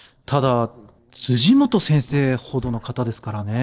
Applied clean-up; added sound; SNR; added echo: neural separator model SepFormer DNS4.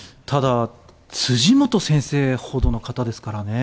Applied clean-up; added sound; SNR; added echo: none; none; none; none.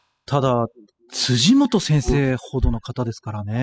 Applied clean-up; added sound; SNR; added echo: classical method spectral subtraction.